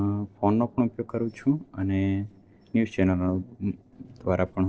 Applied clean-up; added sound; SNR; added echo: neural separator model SepFormer DNS4.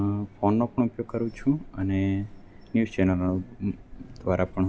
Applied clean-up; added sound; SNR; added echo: none; Ocean; 19 dB; none.